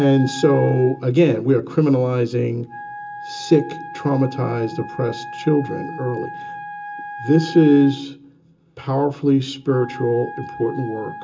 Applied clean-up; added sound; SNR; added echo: none; Wind instrument, woodwind instrument; 15 dB; reverberation time 0.2 s.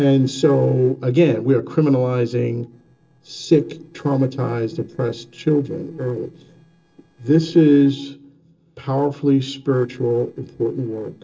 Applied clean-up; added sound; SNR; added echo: neural separator model SepFormer DNS4.